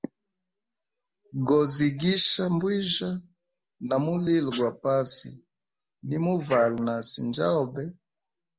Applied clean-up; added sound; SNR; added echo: none; none; none; none.